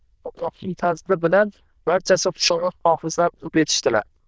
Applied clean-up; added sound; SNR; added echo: neural diffusion model UNIVERSE++.